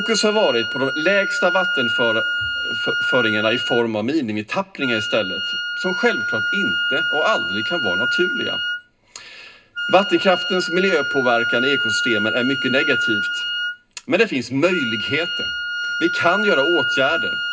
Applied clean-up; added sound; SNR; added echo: none; Wind instrument, woodwind instrument; 1 dB; reverberation time 0.2 s.